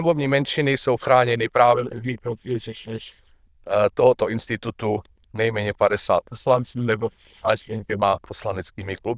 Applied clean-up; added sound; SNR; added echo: neural diffusion model UNIVERSE++.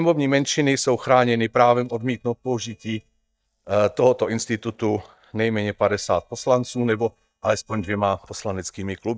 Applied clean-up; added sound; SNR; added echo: neural mask model DeepFilterNet 3.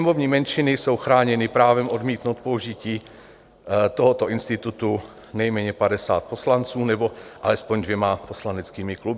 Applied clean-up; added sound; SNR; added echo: none; none; none; none.